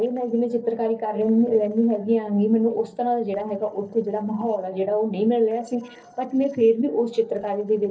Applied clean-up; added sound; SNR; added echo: neural separator model SepFormer DNS4.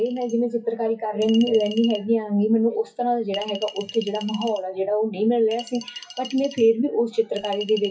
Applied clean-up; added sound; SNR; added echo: classical method WPE with log-MMSE.